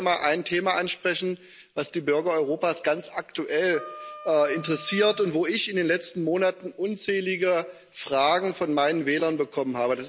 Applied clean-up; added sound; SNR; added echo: none; Wind instrument, woodwind instrument; 16 dB; none.